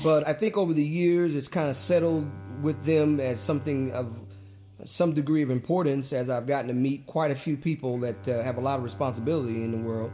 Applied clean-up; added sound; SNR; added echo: none; Bowed string instrument; 17 dB; reverberation time 0.9 s.